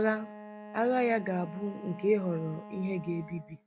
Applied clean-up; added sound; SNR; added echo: none; Wind instrument, woodwind instrument; 15 dB; none.